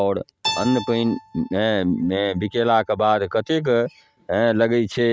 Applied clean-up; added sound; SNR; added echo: neural mask model RNNoise.